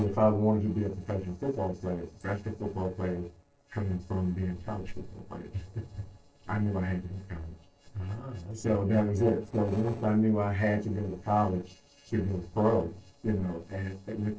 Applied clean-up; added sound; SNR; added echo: neural separator model SepFormer DNS4.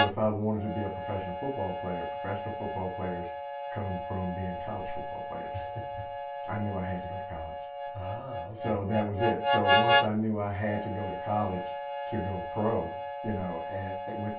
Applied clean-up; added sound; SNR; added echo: none; Harmonica; -1 dB; reverberation time 0.3 s.